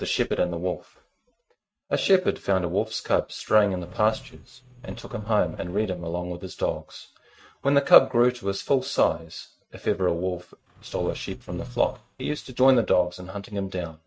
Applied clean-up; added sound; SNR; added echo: neural mask model RNNoise.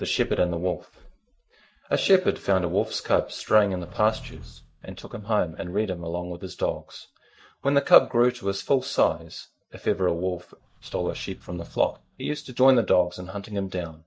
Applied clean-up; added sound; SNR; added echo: neural mask model DeepFilterNet 3.